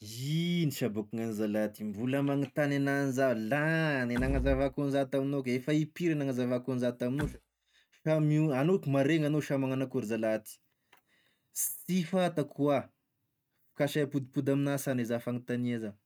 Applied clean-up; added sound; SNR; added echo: neural mask model RNNoise.